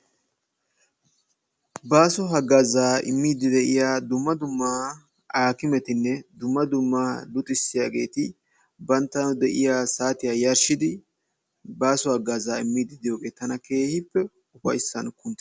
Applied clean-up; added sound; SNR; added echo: none; none; none; none.